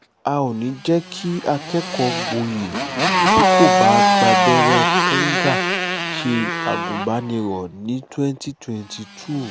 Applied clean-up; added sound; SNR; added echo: none; Motorcycle; -3 dB; none.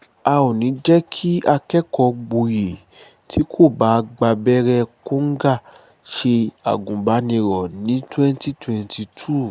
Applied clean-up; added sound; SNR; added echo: none; none; none; none.